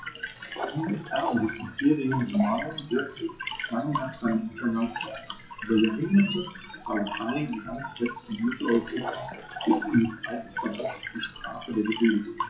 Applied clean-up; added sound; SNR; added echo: classical method WPE with log-MMSE.